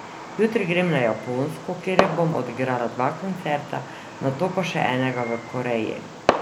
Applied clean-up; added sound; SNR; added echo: none; Fireworks; 6 dB; none.